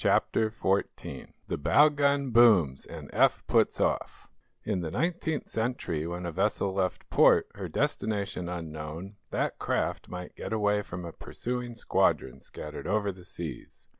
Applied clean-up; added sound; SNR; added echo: none; none; none; none.